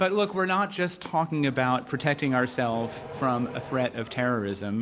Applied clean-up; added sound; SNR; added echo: none; Accelerating, revving, vroom; 16 dB; none.